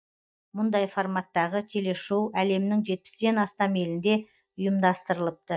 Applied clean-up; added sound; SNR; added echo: neural mask model DeepFilterNet 3.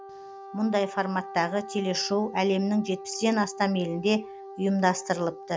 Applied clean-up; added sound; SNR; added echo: none; Wind instrument, woodwind instrument; 14 dB; none.